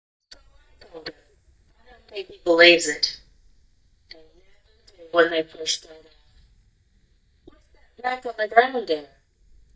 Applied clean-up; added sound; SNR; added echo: neural mask model DeepFilterNet 3.